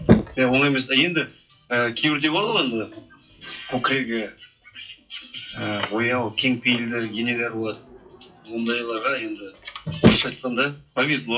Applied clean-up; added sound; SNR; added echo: classical method WPE with log-MMSE.